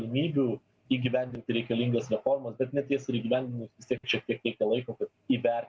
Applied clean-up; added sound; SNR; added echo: none; none; none; none.